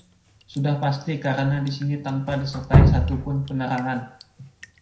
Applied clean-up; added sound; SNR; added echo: none; Drip; -1 dB; reverberation time 0.5 s.